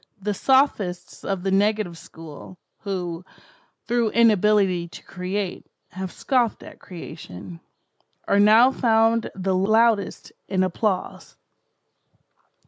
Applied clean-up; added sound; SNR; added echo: none; none; none; none.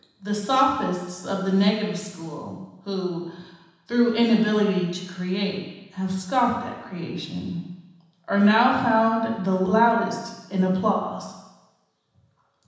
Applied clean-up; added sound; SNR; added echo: none; none; none; reverberation time 1.1 s.